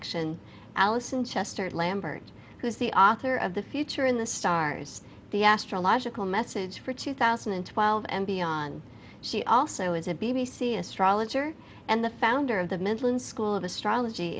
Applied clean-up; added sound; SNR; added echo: none; none; none; none.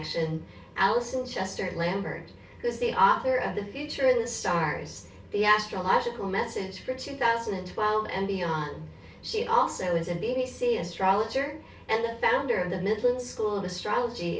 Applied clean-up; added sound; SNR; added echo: none; none; none; reverberation time 0.3 s.